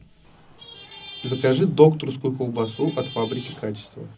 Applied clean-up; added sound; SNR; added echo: none; Traffic noise, roadway noise / Vehicle horn, car horn, honking; 18 dB; reverberation time 0.4 s.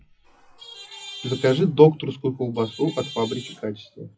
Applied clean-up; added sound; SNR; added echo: classical method WPE with log-MMSE.